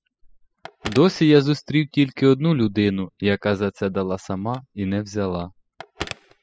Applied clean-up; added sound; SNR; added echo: classical method spectral subtraction.